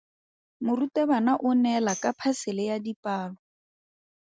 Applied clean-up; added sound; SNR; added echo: none; Tambourine; 16 dB; none.